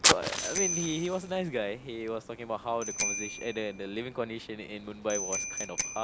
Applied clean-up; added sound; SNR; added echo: none; Fire + Bicycle bell; -1 dB; none.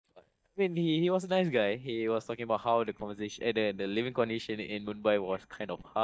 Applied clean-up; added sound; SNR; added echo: neural mask model DeepFilterNet 3.